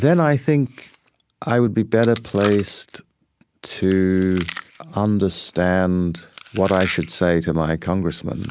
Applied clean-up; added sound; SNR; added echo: none; Chewing, mastication; 18 dB; none.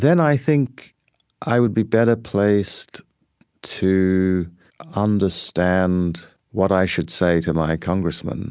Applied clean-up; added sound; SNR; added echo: none; none; none; none.